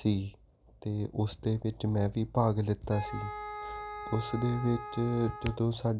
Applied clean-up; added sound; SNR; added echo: none; Wind instrument, woodwind instrument; 10 dB; none.